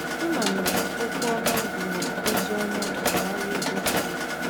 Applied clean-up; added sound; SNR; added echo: none; Mechanisms; -5 dB; none.